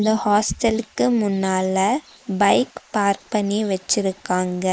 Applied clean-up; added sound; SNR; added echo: neural mask model Resemble Enhance denoiser.